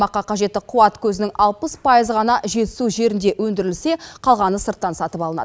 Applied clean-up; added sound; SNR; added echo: none; none; none; none.